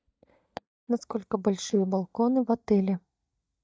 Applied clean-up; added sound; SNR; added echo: neural mask model DeepFilterNet 3.